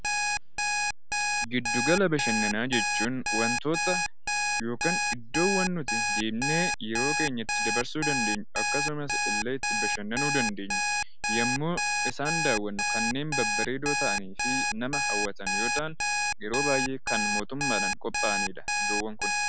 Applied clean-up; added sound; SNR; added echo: none; Alarm; -3 dB; none.